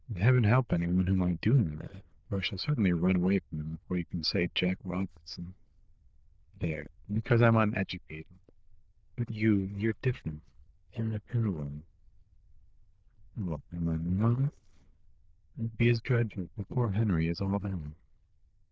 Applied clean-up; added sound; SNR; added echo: neural diffusion model UNIVERSE++.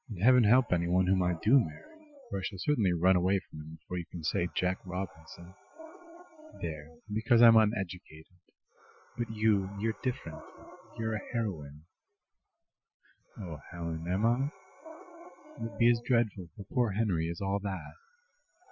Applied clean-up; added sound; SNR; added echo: classical method Wiener filter.